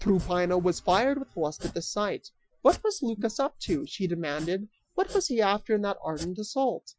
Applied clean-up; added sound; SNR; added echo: classical method Wiener filter.